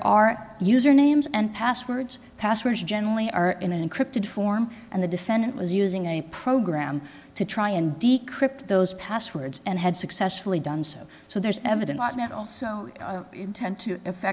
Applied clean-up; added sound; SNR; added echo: none; none; none; none.